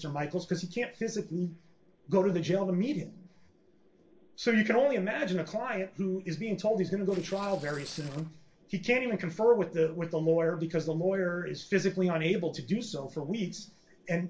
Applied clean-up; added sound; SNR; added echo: neural separator model SepFormer DNS4.